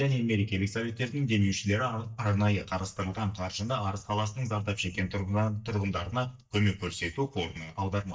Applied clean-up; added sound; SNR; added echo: neural mask model DeepFilterNet 3.